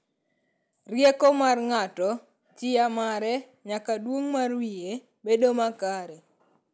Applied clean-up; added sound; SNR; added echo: none; none; none; none.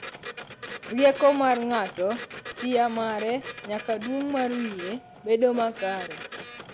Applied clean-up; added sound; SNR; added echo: none; Printer; 12 dB; none.